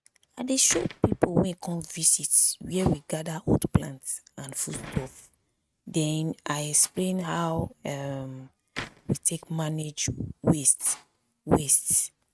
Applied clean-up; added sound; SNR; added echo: neural mask model RNNoise.